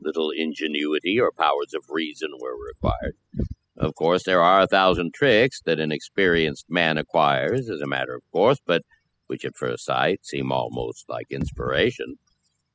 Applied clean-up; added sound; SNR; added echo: classical method spectral subtraction.